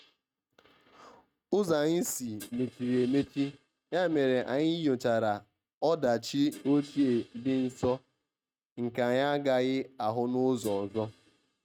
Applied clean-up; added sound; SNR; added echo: neural mask model RNNoise.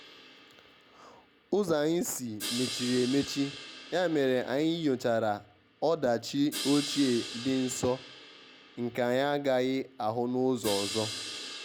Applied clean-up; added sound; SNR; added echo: none; Crash cymbal; 12 dB; none.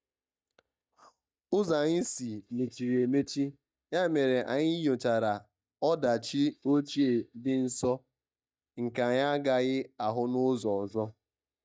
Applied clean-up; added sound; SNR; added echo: neural mask model DeepFilterNet 3.